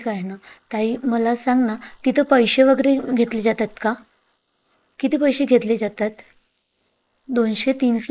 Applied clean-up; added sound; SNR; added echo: neural mask model Resemble Enhance denoiser.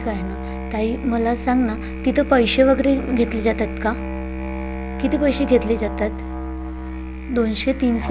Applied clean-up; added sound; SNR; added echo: none; Musical instrument; 7 dB; none.